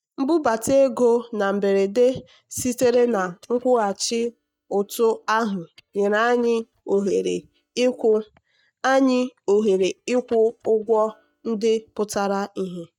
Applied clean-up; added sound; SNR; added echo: neural mask model DeepFilterNet 3.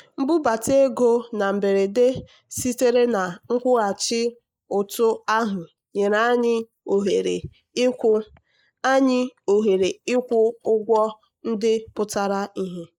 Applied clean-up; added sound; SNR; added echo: neural mask model Resemble Enhance denoiser.